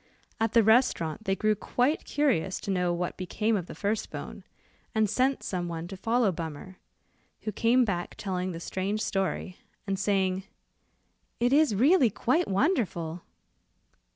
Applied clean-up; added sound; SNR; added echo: none; none; none; none.